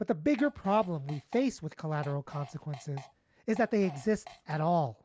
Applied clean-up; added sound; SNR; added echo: none; Fart; 20 dB; none.